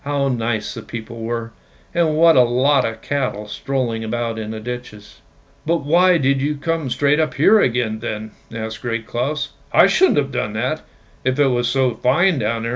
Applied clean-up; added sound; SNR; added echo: none; none; none; none.